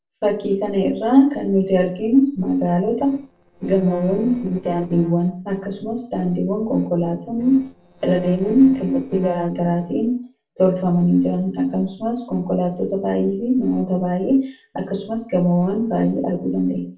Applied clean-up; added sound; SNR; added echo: neural separator model SepFormer DNS4.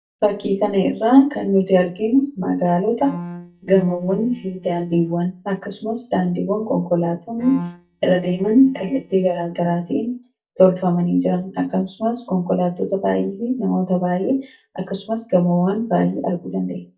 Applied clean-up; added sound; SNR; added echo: neural mask model DeepFilterNet 3.